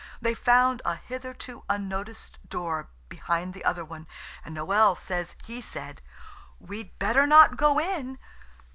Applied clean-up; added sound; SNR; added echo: none; none; none; none.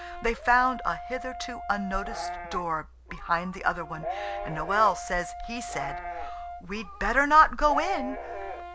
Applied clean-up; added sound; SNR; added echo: none; Brass instrument + Livestock, farm animals, working animals; 10 dB; none.